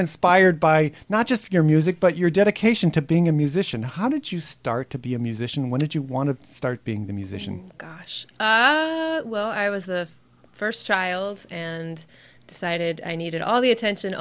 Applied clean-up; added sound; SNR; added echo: none; none; none; none.